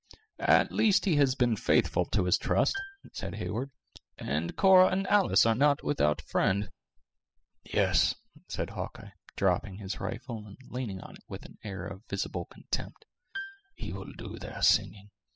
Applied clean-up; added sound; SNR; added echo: classical method spectral subtraction.